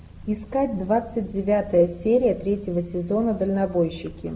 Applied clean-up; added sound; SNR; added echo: none; none; none; none.